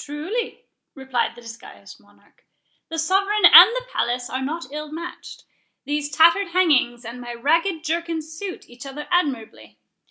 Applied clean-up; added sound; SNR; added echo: none; none; none; none.